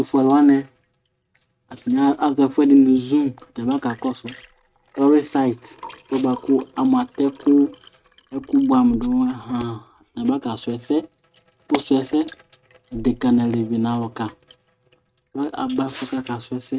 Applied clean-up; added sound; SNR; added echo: neural mask model RNNoise.